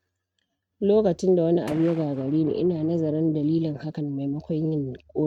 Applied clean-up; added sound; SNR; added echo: neural mask model RNNoise.